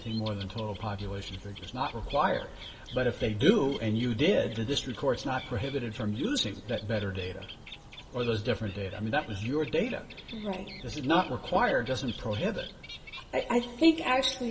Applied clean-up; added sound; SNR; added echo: none; Bird; 17 dB; reverberation time 1.6 s.